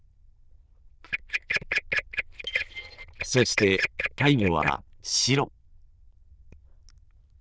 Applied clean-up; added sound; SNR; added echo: neural diffusion model UNIVERSE++.